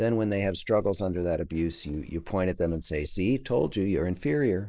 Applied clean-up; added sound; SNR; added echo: neural mask model Resemble Enhance denoiser.